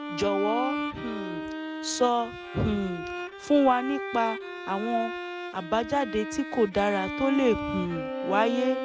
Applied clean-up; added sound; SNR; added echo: none; Bowed string instrument; 6 dB; none.